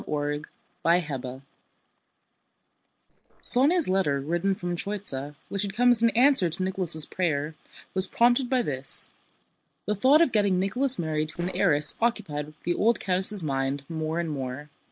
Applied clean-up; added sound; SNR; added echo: neural separator model SepFormer DNS4.